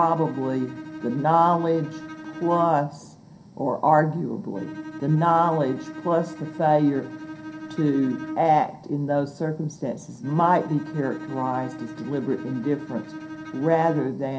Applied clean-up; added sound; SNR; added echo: none; Bowed string instrument; 14 dB; reverberation time 0.3 s.